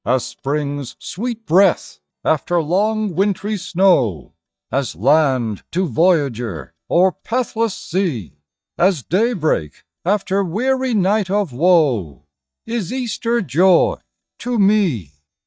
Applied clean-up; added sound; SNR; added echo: neural mask model DeepFilterNet 3.